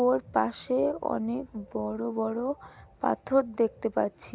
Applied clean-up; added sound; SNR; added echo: none; none; none; none.